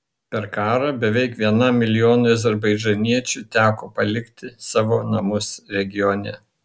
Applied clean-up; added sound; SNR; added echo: none; none; none; none.